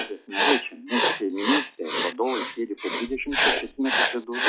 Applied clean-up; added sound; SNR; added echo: classical method log-MMSE.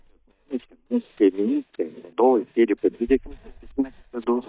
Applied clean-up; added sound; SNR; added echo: neural mask model DeepFilterNet 3.